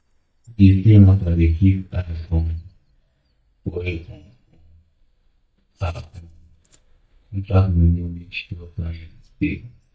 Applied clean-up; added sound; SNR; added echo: neural mask model DeepFilterNet 3.